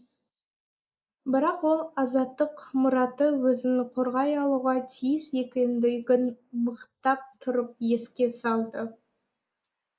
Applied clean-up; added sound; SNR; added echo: neural mask model Resemble Enhance denoiser.